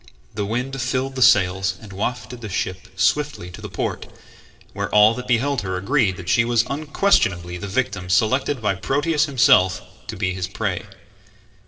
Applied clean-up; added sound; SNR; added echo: none; none; none; reverberation time 1.4 s.